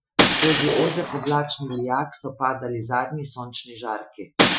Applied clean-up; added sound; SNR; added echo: classical method Wiener filter.